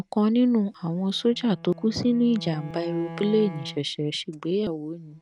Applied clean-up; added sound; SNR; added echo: none; Bowed string instrument; 17 dB; none.